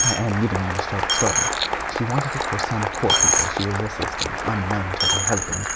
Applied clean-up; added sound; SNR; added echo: none; Coin (dropping) + Applause; -3 dB; none.